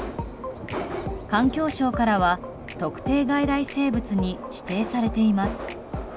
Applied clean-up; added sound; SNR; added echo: none; Subway, metro, underground; 12 dB; none.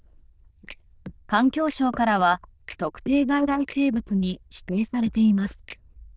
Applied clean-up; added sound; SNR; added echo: neural diffusion model UNIVERSE++.